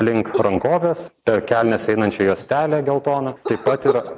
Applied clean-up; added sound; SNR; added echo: neural mask model Resemble Enhance denoiser.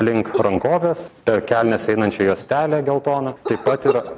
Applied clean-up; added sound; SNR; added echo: none; Cough; 10 dB; none.